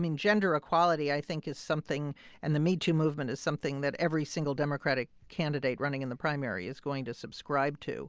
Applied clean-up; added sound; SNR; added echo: none; none; none; none.